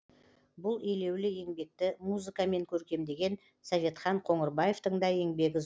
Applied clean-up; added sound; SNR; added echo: none; none; none; none.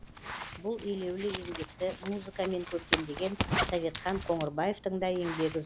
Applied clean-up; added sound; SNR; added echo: none; Zipper (clothing); 3 dB; none.